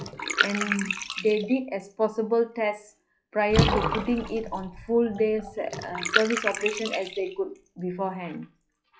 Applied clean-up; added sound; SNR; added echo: classical method log-MMSE.